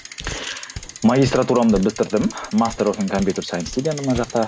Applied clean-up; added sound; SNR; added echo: none; Walk, footsteps + Bicycle; 14 dB; none.